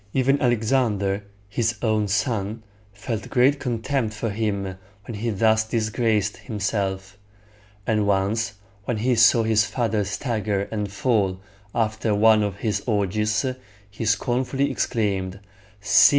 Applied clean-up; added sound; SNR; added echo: none; none; none; none.